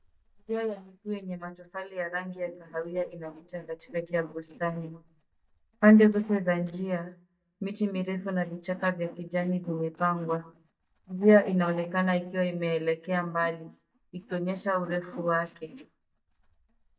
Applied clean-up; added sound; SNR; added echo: neural mask model DeepFilterNet 3.